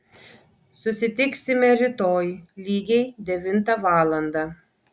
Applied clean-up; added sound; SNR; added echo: none; none; none; none.